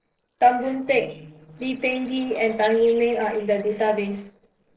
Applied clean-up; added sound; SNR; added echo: neural separator model SepFormer DNS4.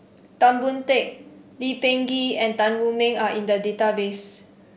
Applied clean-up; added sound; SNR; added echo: none; none; none; none.